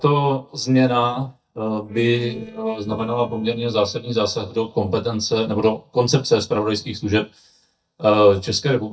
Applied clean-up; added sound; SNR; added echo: neural mask model DeepFilterNet 3.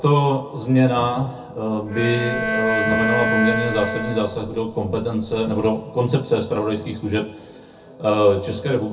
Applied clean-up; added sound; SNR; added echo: none; Bowed string instrument; 3 dB; reverberation time 0.3 s.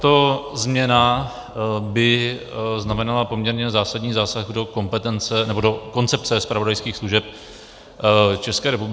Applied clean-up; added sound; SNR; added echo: none; none; none; none.